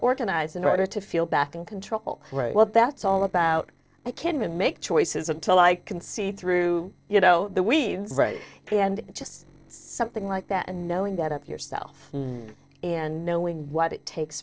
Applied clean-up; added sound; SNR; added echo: neural separator model SepFormer DNS4.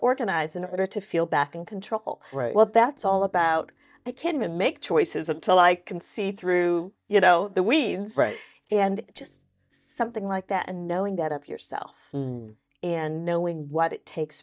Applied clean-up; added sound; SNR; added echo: neural mask model DeepFilterNet 3.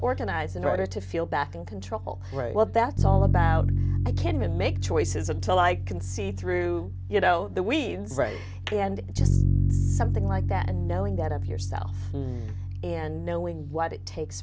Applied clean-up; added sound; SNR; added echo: none; Bass guitar; -2 dB; none.